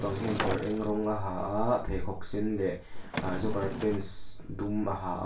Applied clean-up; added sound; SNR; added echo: none; Sliding door / Wood; 10 dB; reverberation time 0.2 s.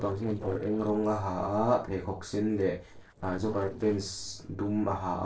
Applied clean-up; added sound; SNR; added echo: neural separator model SepFormer DNS4.